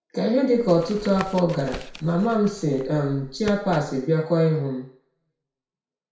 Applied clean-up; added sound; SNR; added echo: none; Tap; 16 dB; reverberation time 0.6 s.